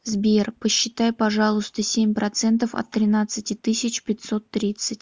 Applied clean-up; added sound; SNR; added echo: none; none; none; none.